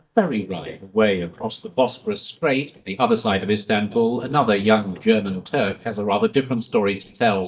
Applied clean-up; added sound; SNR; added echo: neural mask model DeepFilterNet 3.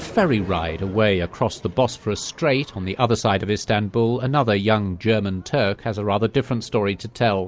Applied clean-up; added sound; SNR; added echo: none; none; none; none.